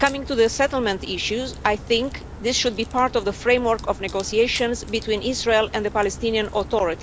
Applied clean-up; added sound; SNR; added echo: none; Crack; 14 dB; none.